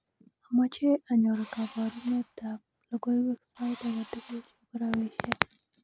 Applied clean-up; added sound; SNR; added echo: none; Engine / Drill; 17 dB; none.